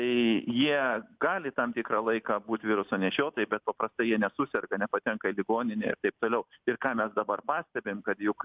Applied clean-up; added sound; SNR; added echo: none; none; none; none.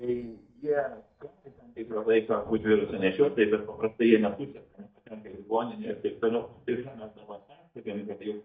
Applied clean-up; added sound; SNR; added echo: neural mask model DeepFilterNet 3.